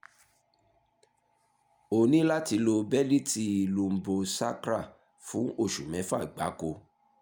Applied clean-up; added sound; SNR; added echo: none; none; none; none.